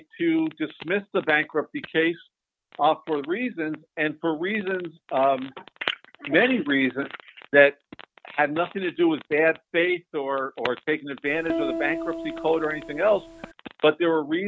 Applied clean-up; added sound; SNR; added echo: none; Piano; 7 dB; none.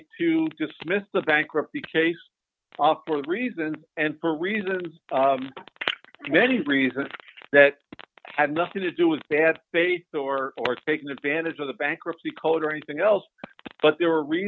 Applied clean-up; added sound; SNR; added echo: none; none; none; none.